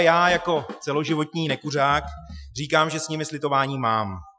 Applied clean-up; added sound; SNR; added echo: classical method Wiener filter.